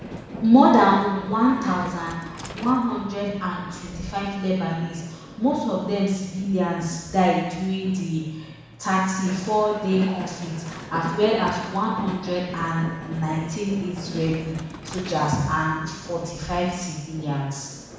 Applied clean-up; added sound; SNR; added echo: none; Train; 14 dB; reverberation time 1.1 s.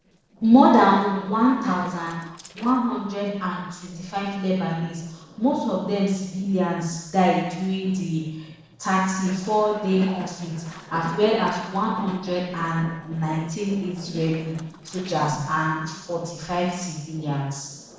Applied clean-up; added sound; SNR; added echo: neural separator model SepFormer DNS4.